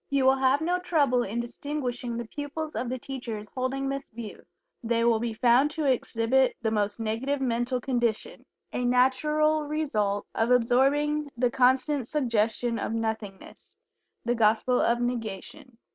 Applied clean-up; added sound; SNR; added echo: none; none; none; none.